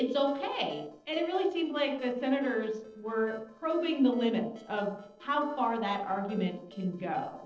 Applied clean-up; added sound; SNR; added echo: neural separator model SepFormer DNS4.